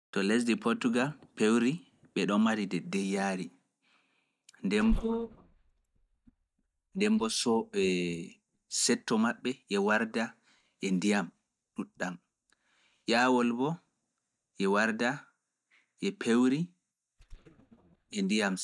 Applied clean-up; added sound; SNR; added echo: neural mask model DeepFilterNet 3.